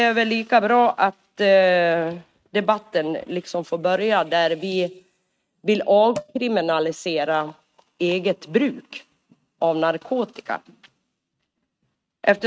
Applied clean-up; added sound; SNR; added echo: neural mask model RNNoise.